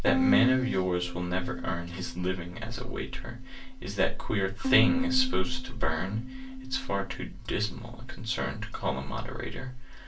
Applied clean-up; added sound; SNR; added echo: none; Bowed string instrument; 7 dB; reverberation time 0.2 s.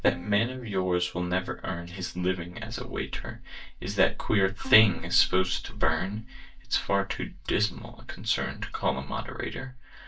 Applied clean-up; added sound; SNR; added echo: neural mask model DeepFilterNet 3.